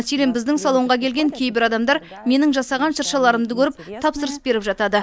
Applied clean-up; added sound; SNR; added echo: none; none; none; none.